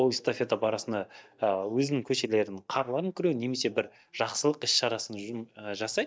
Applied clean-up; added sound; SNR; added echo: neural mask model DeepFilterNet 3.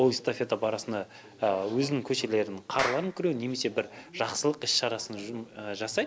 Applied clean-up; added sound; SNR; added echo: none; Clapping; 11 dB; none.